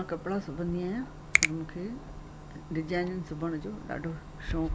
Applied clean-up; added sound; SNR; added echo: none; Finger snapping + Clock; 1 dB; none.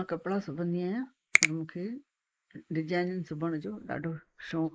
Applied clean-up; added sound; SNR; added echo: neural mask model Resemble Enhance denoiser.